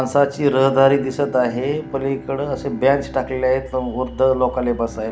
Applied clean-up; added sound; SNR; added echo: none; Bowed string instrument; 18 dB; none.